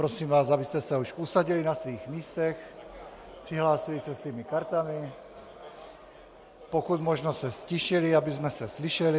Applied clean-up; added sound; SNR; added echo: none; none; none; none.